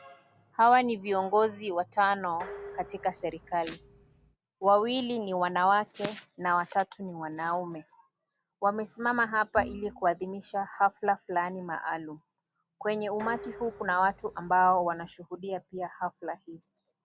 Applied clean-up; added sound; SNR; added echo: none; Dishes, pots, and pans + Bowed string instrument; 18 dB; none.